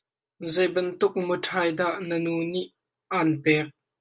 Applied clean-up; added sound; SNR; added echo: none; none; none; none.